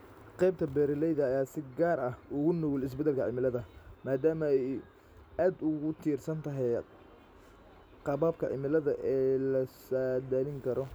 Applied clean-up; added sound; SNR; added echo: none; none; none; none.